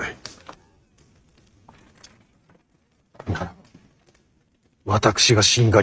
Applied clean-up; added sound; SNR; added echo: neural mask model RNNoise.